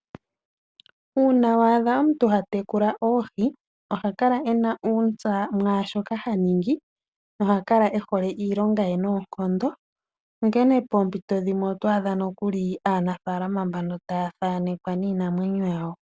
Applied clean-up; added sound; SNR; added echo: none; none; none; none.